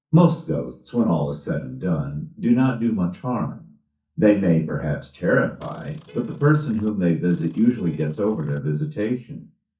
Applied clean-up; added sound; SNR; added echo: neural mask model DeepFilterNet 3.